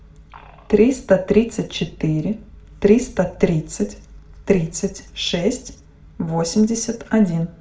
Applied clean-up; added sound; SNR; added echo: none; none; none; reverberation time 0.4 s.